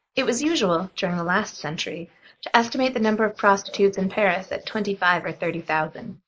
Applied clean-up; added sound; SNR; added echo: neural mask model Resemble Enhance denoiser.